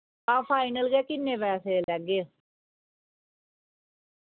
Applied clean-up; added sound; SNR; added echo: none; none; none; none.